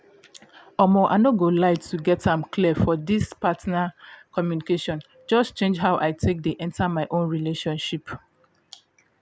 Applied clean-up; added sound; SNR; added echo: none; none; none; none.